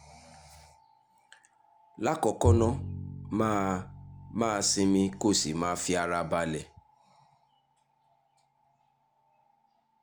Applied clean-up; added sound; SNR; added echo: none; Bowed string instrument; 2 dB; none.